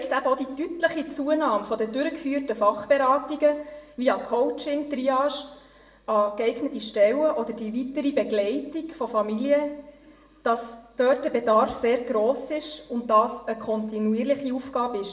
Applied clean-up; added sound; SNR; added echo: none; none; none; reverberation time 0.7 s.